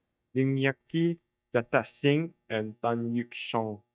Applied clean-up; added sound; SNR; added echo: neural mask model DeepFilterNet 3.